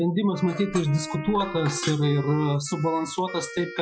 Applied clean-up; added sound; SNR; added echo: classical method Wiener filter.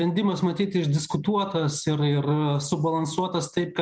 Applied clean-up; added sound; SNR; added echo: none; none; none; none.